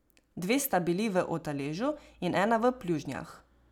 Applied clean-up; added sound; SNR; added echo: none; none; none; none.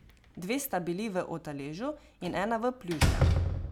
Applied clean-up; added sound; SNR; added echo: none; Slam; -2 dB; none.